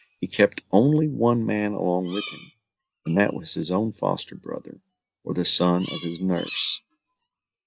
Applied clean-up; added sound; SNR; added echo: neural mask model RNNoise.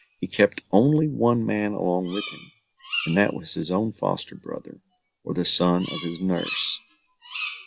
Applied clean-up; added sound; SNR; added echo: none; Bird vocalization, bird call, bird song; 14 dB; none.